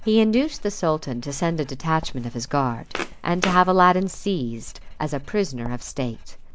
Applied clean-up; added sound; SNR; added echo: none; Walk, footsteps + Writing; 11 dB; none.